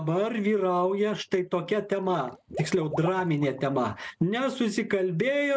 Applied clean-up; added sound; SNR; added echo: neural mask model RNNoise.